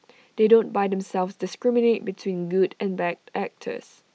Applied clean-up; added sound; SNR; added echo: none; none; none; none.